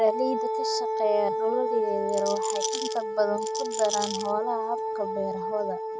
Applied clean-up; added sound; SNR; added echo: none; Wind instrument, woodwind instrument + Rattle; 0 dB; none.